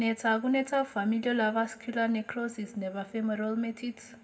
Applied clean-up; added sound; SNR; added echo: none; none; none; reverberation time 1.2 s.